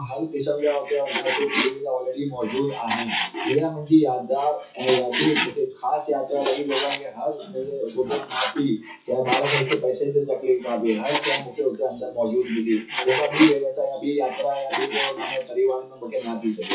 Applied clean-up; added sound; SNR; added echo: classical method WPE with log-MMSE.